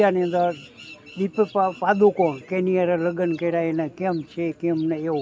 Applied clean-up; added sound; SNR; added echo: none; none; none; none.